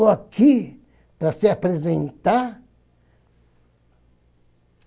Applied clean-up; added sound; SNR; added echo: none; none; none; none.